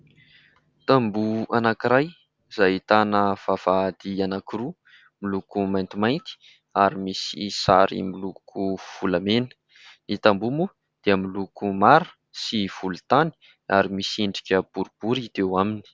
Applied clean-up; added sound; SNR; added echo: none; none; none; none.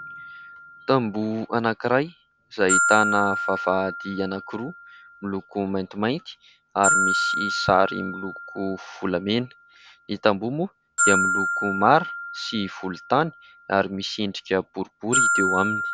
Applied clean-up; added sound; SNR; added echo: none; Glockenspiel; 2 dB; none.